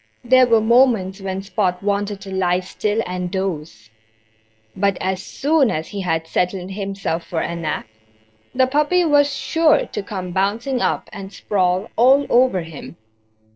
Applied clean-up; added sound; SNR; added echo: neural separator model SepFormer DNS4.